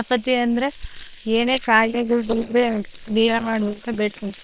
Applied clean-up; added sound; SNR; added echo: neural separator model SepFormer WHAM!.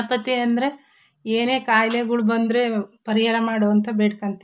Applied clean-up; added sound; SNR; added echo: none; none; none; none.